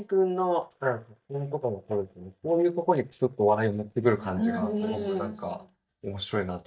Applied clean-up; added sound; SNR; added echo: neural mask model DeepFilterNet 3.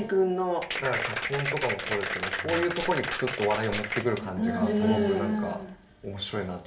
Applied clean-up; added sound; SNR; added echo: none; Applause; 4 dB; reverberation time 0.5 s.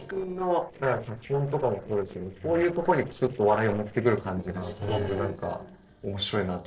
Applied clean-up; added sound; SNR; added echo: neural separator model SepFormer DNS4.